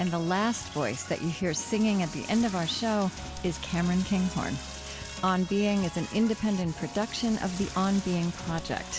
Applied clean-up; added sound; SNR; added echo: none; Toilet flush / Door; 15 dB; none.